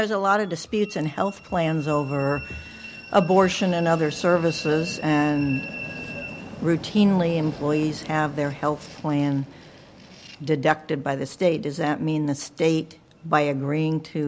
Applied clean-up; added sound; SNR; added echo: none; Train; 16 dB; none.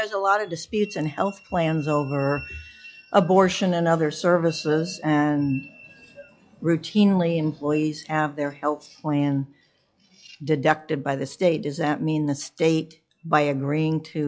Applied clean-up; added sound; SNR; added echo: classical method log-MMSE.